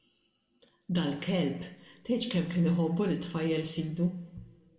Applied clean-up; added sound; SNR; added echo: none; none; none; reverberation time 1.4 s.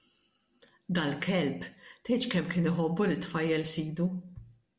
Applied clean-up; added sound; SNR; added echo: none; none; none; none.